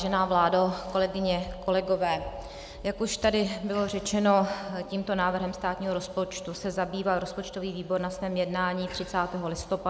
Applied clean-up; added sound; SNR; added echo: none; none; none; none.